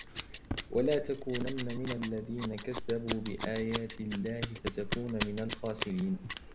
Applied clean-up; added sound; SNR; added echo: none; Scissors; 0 dB; none.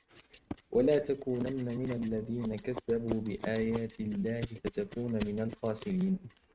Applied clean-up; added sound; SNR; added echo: neural mask model RNNoise.